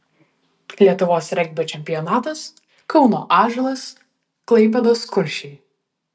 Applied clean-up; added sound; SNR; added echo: none; none; none; none.